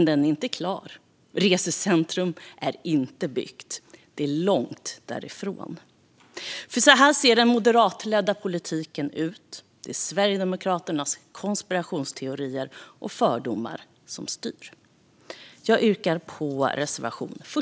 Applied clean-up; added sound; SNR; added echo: none; none; none; none.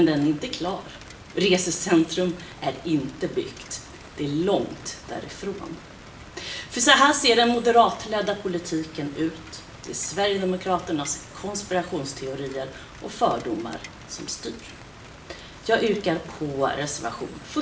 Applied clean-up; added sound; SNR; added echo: none; Rain; 18 dB; reverberation time 0.6 s.